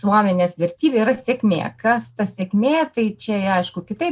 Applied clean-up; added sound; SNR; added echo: neural mask model Resemble Enhance denoiser.